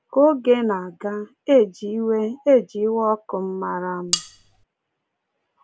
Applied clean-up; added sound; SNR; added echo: none; Cutlery, silverware; 6 dB; none.